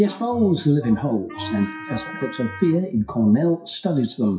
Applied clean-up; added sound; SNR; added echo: classical method WPE with log-MMSE.